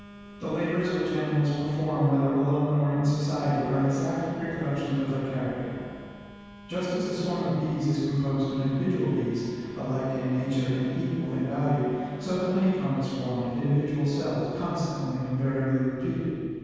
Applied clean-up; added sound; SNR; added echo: none; Telephone; 20 dB; reverberation time 2.1 s.